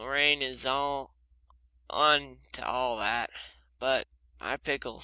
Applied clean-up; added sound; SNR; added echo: none; none; none; none.